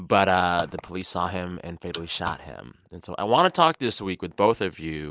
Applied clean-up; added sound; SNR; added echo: neural mask model Resemble Enhance denoiser.